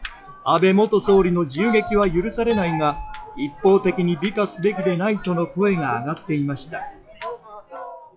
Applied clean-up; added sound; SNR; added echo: classical method log-MMSE.